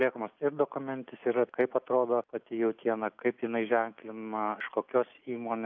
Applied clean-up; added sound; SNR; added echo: none; none; none; none.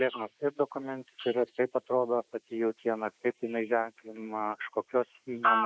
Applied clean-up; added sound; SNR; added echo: neural mask model Resemble Enhance denoiser.